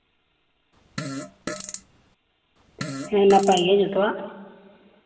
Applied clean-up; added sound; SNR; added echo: none; Fart; 11 dB; reverberation time 2.3 s.